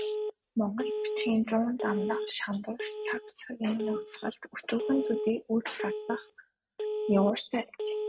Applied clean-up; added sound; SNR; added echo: neural mask model RNNoise.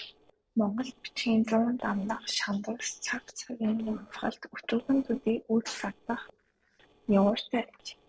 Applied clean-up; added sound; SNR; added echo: neural separator model SepFormer DNS4.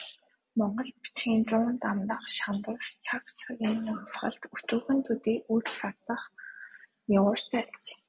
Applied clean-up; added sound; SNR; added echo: none; none; none; none.